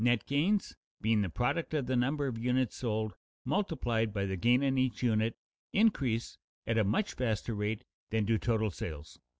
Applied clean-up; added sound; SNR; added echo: none; none; none; none.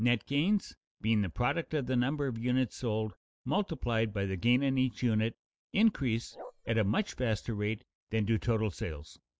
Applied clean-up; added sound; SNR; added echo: neural mask model Resemble Enhance denoiser.